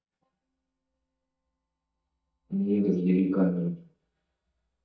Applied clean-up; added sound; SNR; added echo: neural mask model DeepFilterNet 3.